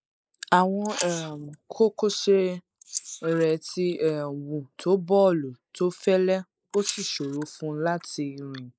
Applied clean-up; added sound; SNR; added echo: neural mask model Resemble Enhance denoiser.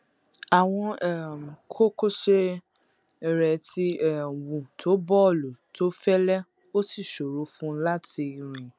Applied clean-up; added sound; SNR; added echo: none; none; none; none.